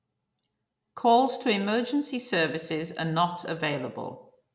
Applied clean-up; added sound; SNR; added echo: none; none; none; none.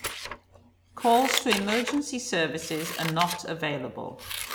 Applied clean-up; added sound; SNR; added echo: none; Scissors; 7 dB; none.